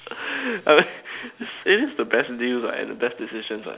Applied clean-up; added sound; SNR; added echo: none; none; none; none.